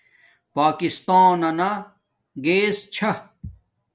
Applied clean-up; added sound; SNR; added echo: none; none; none; none.